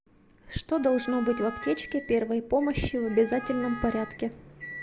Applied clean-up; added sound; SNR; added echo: none; Wind instrument, woodwind instrument; 14 dB; none.